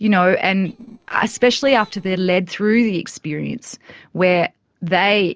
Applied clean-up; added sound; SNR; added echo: neural separator model SepFormer DNS4.